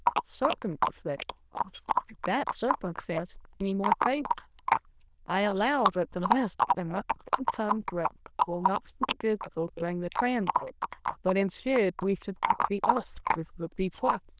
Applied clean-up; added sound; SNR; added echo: neural diffusion model UNIVERSE++.